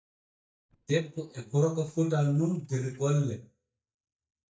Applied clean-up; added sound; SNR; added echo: neural mask model DeepFilterNet 3.